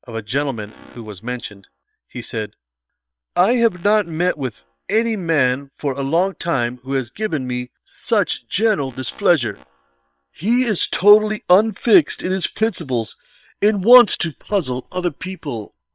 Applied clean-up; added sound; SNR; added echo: neural separator model SepFormer WHAM!.